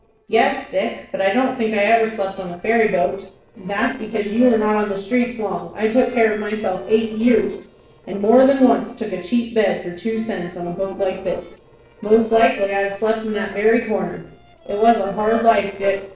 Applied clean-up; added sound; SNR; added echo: neural separator model SepFormer DNS4.